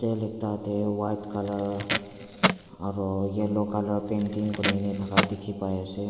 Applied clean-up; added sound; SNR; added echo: none; Packing tape, duct tape; -1 dB; reverberation time 1.5 s.